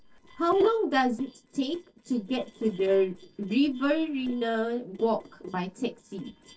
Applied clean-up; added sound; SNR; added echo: neural separator model SepFormer DNS4.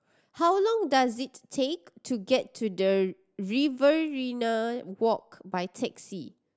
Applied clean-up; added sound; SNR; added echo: none; none; none; none.